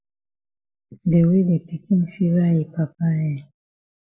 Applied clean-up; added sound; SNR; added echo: neural mask model Resemble Enhance denoiser.